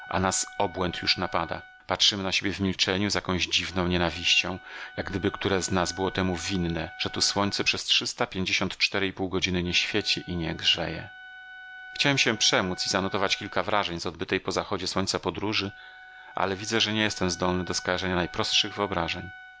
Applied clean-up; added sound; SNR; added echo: none; Wind instrument, woodwind instrument; 19 dB; none.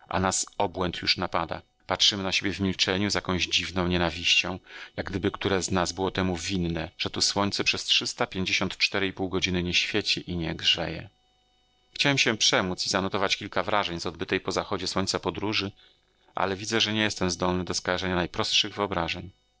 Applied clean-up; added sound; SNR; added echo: neural separator model SepFormer DNS4.